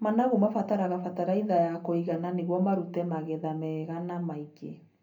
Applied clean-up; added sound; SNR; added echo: none; none; none; reverberation time 0.3 s.